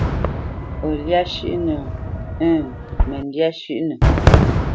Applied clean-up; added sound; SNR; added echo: none; Fireworks; -4 dB; none.